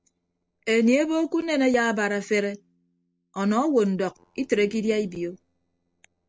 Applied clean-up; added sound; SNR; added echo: neural separator model SepFormer DNS4.